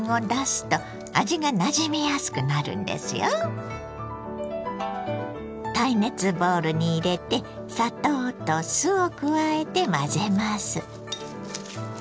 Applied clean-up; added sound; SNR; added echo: none; none; none; none.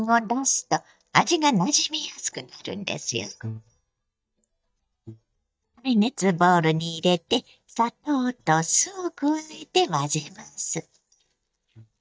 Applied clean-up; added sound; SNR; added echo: neural mask model DeepFilterNet 3.